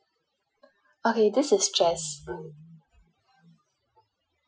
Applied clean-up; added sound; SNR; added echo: classical method Wiener filter.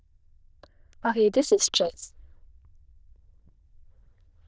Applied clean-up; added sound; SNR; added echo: neural diffusion model UNIVERSE++.